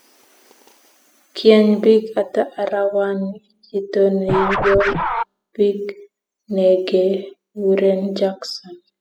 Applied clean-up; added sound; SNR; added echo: classical method spectral subtraction.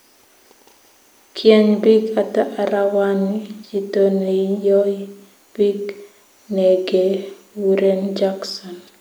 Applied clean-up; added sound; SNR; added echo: none; none; none; none.